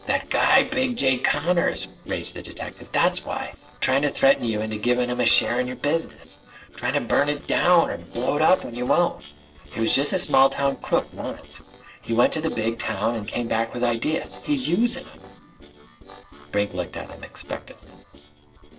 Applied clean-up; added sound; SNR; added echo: neural separator model SepFormer DNS4.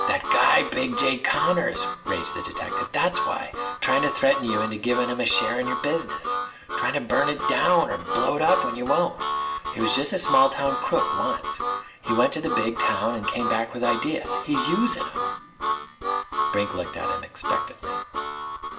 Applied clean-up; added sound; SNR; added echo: none; Harmonica; 3 dB; reverberation time 1.3 s.